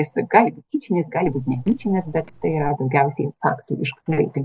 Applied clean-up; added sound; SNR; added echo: neural separator model SepFormer DNS4.